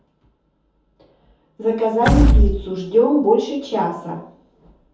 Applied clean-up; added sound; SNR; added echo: none; Door / Wood; -4 dB; reverberation time 0.6 s.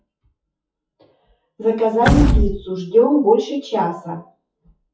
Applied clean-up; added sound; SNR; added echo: classical method WPE with log-MMSE.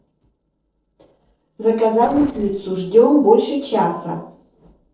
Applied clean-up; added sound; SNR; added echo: neural separator model SepFormer DNS4.